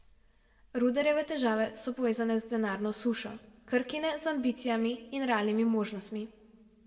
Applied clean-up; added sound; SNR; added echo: none; none; none; reverberation time 1.1 s.